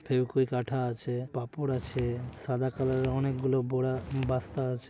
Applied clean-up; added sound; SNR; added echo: none; Walk, footsteps; 12 dB; none.